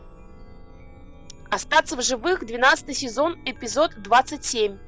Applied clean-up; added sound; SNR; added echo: none; Chime; 18 dB; none.